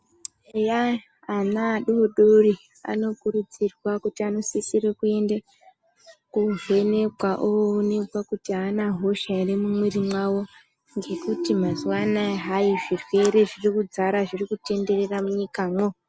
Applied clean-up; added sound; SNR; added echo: none; none; none; none.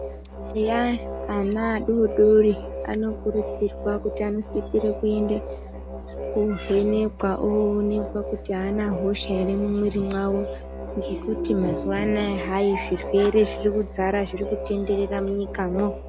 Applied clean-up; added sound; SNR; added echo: none; Musical instrument; 9 dB; none.